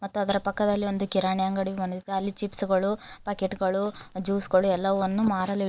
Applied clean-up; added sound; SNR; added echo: neural mask model Resemble Enhance denoiser.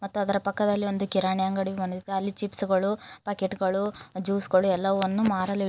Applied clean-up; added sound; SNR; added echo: none; none; none; none.